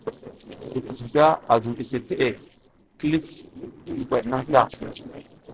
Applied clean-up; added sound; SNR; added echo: neural separator model SepFormer DNS4.